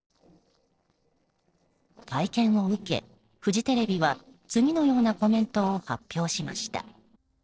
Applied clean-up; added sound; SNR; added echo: neural separator model SepFormer DNS4.